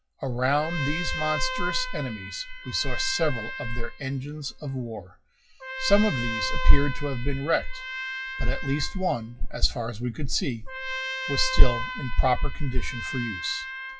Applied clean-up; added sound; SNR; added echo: classical method WPE with log-MMSE.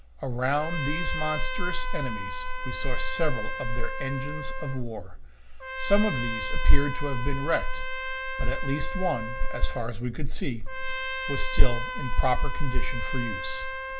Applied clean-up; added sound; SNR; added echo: none; Trumpet; 12 dB; reverberation time 0.4 s.